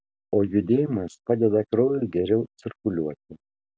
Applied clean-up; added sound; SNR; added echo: none; none; none; none.